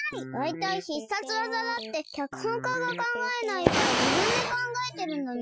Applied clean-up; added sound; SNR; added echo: classical method Wiener filter.